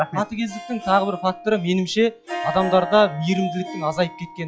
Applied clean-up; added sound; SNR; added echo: classical method log-MMSE.